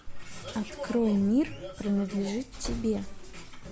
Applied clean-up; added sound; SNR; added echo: none; none; none; none.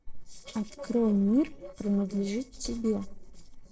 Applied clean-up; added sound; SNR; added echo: neural separator model SepFormer DNS4.